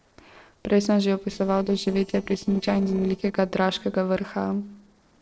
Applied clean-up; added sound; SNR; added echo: neural separator model SepFormer DNS4.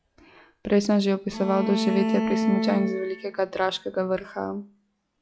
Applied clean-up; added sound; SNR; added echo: classical method log-MMSE.